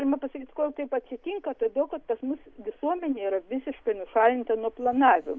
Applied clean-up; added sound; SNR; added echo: none; none; none; none.